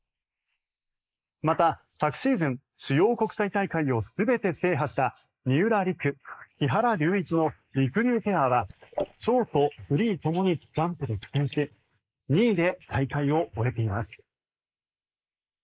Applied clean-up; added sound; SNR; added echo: neural mask model Resemble Enhance denoiser.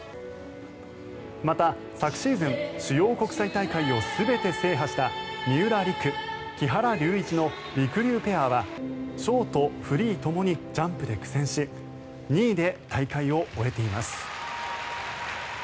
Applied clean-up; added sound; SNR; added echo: none; none; none; none.